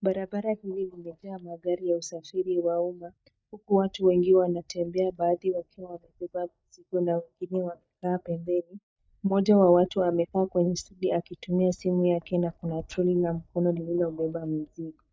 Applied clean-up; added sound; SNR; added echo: neural mask model DeepFilterNet 3.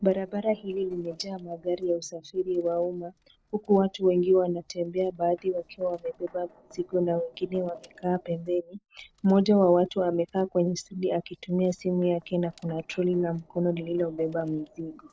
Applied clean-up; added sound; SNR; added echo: neural separator model SepFormer DNS4.